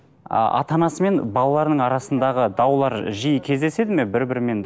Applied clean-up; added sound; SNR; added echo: none; none; none; none.